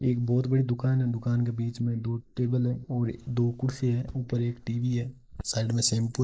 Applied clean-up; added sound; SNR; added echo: neural mask model Resemble Enhance denoiser.